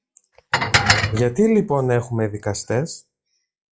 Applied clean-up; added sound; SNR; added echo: classical method log-MMSE.